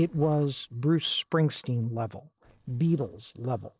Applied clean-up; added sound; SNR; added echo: neural separator model SepFormer DNS4.